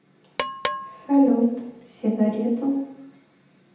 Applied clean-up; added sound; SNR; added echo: none; Percussion; 8 dB; reverberation time 0.8 s.